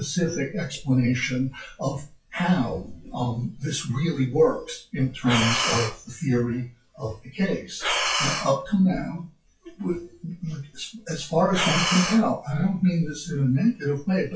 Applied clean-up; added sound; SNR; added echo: classical method WPE with log-MMSE.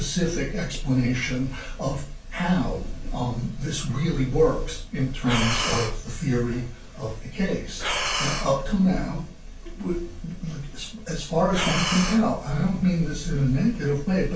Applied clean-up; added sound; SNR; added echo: none; Breathing; 4 dB; reverberation time 0.2 s.